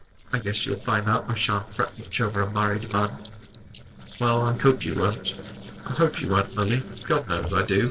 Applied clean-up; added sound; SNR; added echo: neural separator model SepFormer DNS4.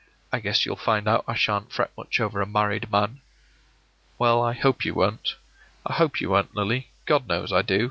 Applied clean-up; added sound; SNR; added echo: none; none; none; none.